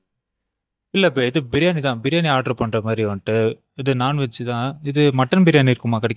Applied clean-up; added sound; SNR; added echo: neural mask model DeepFilterNet 3.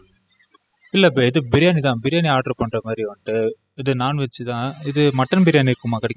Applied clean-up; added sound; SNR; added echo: classical method spectral subtraction.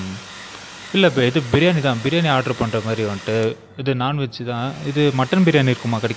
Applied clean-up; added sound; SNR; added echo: none; Domestic sounds, home sounds; 19 dB; none.